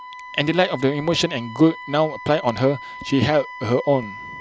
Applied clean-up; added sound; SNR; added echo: none; Wind instrument, woodwind instrument; 15 dB; none.